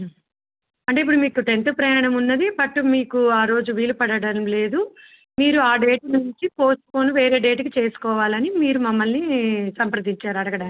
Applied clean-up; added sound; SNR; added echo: none; none; none; none.